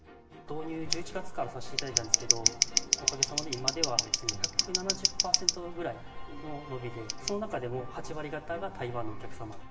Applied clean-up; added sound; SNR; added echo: none; Scissors; -2 dB; reverberation time 0.8 s.